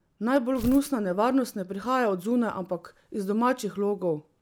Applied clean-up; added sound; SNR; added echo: none; Tearing; 17 dB; none.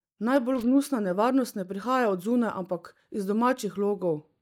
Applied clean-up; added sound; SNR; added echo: neural mask model DeepFilterNet 3.